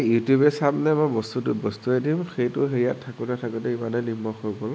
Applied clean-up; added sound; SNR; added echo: none; none; none; none.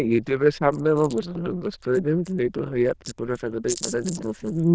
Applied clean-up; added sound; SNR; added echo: neural diffusion model UNIVERSE++.